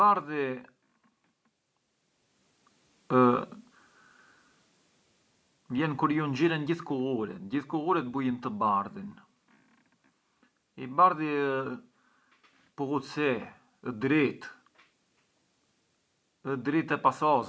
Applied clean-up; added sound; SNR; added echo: none; none; none; none.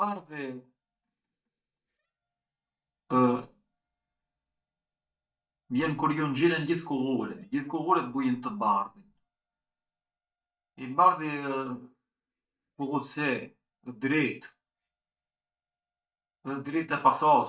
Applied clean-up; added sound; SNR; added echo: neural mask model DeepFilterNet 3.